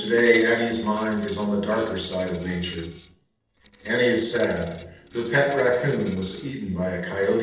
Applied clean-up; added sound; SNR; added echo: neural separator model SepFormer DNS4.